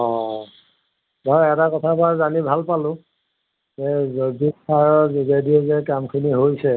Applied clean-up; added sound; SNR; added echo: none; none; none; none.